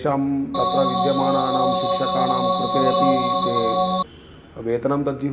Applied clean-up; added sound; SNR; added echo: none; Organ; -5 dB; none.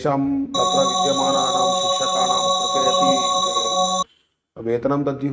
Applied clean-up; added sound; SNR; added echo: neural mask model RNNoise.